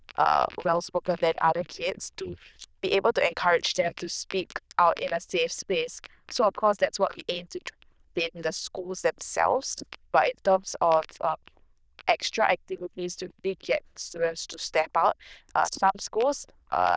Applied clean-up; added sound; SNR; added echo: neural diffusion model UNIVERSE++.